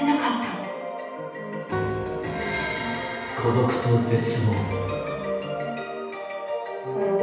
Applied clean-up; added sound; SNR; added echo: none; Guitar; 11 dB; reverberation time 1.1 s.